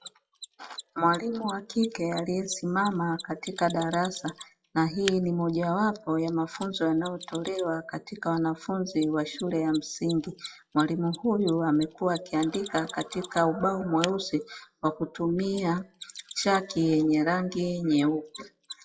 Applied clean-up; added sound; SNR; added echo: classical method WPE with log-MMSE.